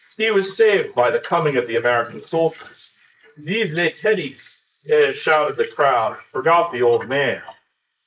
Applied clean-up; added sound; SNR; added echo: neural mask model Resemble Enhance denoiser.